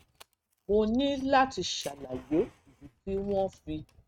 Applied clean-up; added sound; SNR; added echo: neural mask model RNNoise.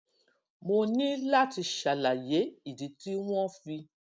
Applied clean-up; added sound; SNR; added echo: none; none; none; none.